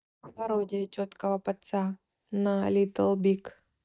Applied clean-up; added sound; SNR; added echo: neural mask model DeepFilterNet 3.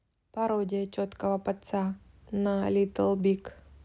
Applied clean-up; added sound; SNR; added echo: none; none; none; none.